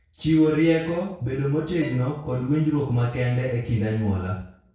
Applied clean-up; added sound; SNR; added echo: neural separator model SepFormer DNS4.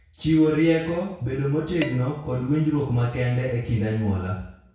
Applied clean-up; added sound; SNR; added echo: none; Dishes, pots, and pans; 15 dB; reverberation time 0.6 s.